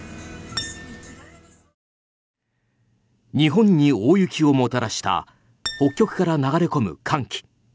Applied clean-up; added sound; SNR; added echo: none; Acoustic guitar; 12 dB; none.